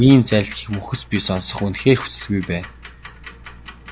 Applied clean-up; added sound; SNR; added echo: none; Tick-tock; 16 dB; none.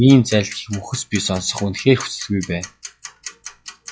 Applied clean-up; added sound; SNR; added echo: classical method log-MMSE.